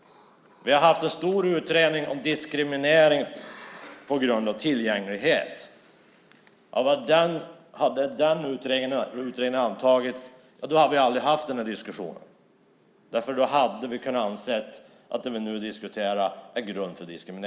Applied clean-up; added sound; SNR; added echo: none; none; none; none.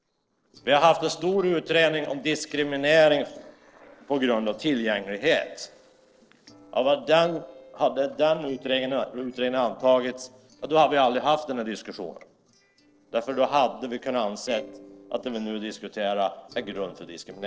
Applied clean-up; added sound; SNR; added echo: neural separator model SepFormer DNS4.